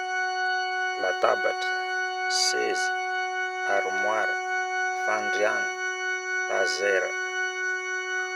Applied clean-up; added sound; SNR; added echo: none; Organ; -4 dB; none.